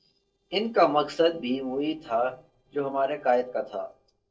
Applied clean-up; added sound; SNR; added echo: neural separator model SepFormer DNS4.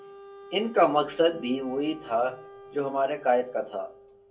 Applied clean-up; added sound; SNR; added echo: none; Wind instrument, woodwind instrument; 19 dB; reverberation time 0.2 s.